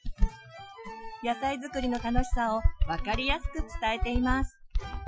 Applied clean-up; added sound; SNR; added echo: classical method Wiener filter.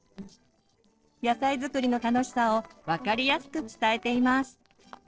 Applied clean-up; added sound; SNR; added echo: neural separator model SepFormer DNS4.